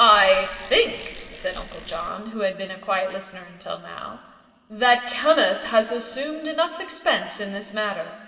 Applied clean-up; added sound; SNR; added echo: none; Bicycle; 17 dB; reverberation time 2.3 s.